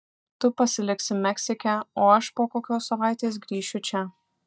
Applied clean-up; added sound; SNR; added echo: neural mask model DeepFilterNet 3.